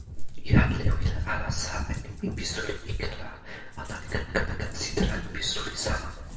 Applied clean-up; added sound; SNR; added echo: none; Cat; 13 dB; reverberation time 1.0 s.